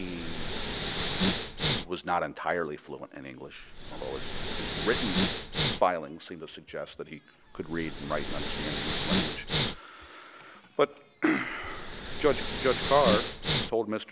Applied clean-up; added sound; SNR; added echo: none; Respiratory sounds; 1 dB; none.